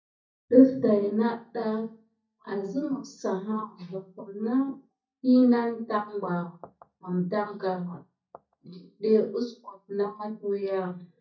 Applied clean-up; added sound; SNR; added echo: neural mask model DeepFilterNet 3.